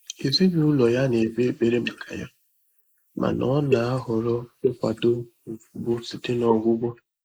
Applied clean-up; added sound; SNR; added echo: neural mask model Resemble Enhance denoiser.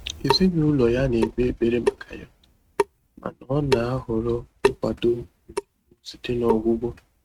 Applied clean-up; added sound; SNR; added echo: neural mask model RNNoise.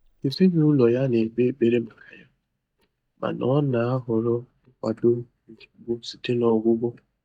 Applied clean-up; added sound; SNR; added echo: neural mask model DeepFilterNet 3.